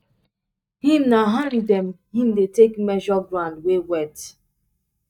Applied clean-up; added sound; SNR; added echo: neural mask model DeepFilterNet 3.